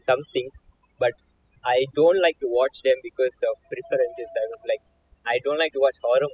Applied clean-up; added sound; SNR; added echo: classical method spectral subtraction.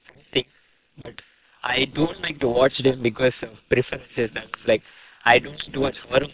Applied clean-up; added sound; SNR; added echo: neural separator model SepFormer WHAM!.